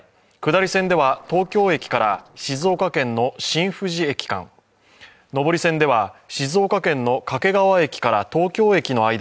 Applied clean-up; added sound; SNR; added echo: neural separator model SepFormer DNS4.